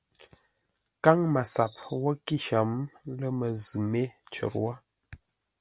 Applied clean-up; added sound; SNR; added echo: none; none; none; none.